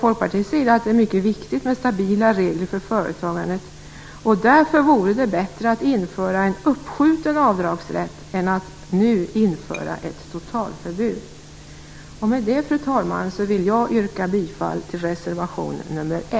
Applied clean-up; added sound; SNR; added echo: none; none; none; none.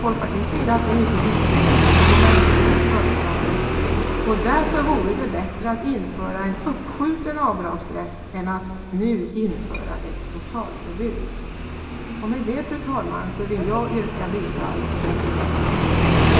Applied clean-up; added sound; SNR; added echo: none; Motorcycle; -4 dB; reverberation time 2.3 s.